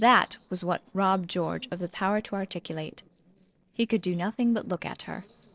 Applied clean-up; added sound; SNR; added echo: neural separator model SepFormer DNS4.